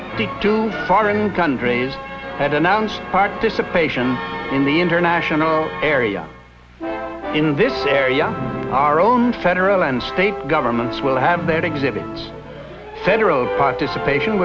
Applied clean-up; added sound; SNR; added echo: none; none; none; none.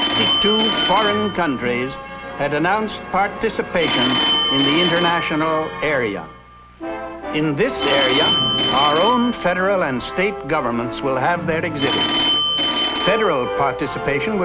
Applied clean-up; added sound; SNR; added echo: none; Telephone; 2 dB; none.